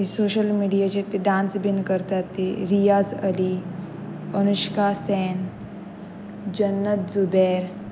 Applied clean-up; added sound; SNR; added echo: none; none; none; none.